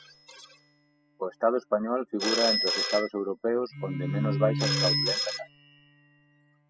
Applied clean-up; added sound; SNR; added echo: classical method spectral subtraction.